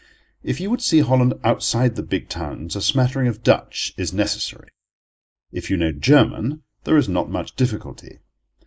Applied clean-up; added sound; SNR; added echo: neural mask model Resemble Enhance denoiser.